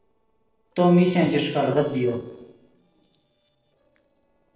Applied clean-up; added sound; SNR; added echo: neural separator model SepFormer DNS4.